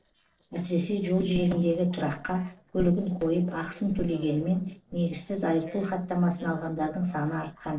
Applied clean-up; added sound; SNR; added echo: neural separator model SepFormer DNS4.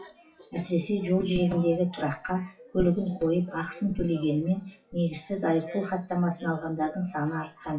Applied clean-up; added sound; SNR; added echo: classical method WPE with log-MMSE.